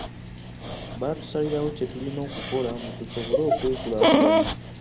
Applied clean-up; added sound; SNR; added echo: none; Dog; -3 dB; none.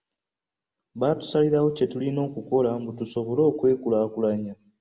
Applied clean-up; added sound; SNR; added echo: none; none; none; none.